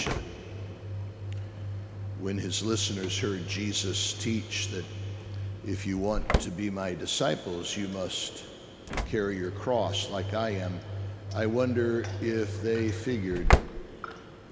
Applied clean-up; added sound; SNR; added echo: none; Slam / Engine; 2 dB; none.